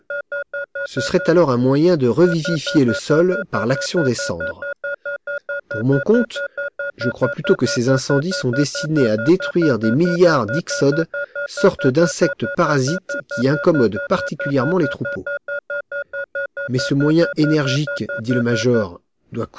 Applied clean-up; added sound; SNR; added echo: none; Alarm / Keyboard (musical); 8 dB; none.